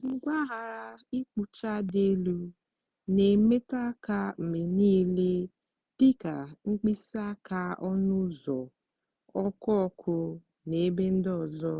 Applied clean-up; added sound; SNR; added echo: none; none; none; none.